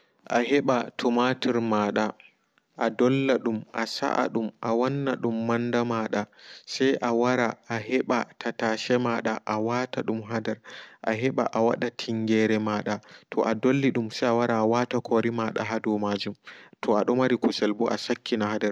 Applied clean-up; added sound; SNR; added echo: none; none; none; none.